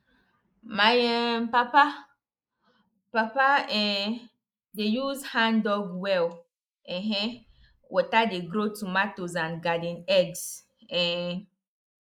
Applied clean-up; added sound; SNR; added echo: neural mask model Resemble Enhance denoiser.